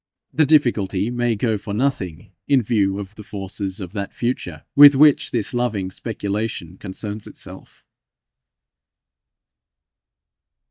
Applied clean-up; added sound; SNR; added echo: neural mask model DeepFilterNet 3.